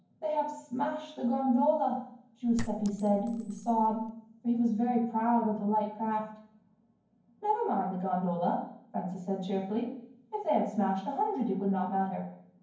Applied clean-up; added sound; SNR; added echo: none; Chink, clink; 11 dB; reverberation time 0.9 s.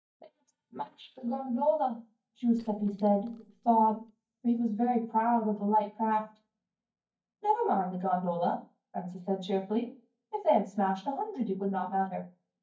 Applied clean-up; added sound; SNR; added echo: neural mask model DeepFilterNet 3.